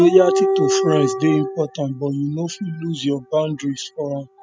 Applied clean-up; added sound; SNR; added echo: classical method spectral subtraction.